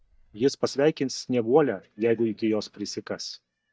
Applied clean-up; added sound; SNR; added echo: neural mask model DeepFilterNet 3.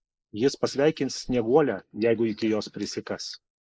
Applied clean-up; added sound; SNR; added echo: neural mask model Resemble Enhance denoiser.